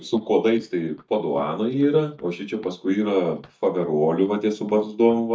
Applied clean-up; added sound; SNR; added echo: neural mask model DeepFilterNet 3.